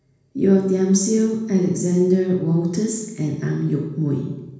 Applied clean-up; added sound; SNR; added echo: none; none; none; reverberation time 1.1 s.